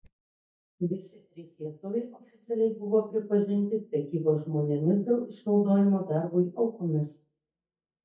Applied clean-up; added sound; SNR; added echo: neural mask model DeepFilterNet 3.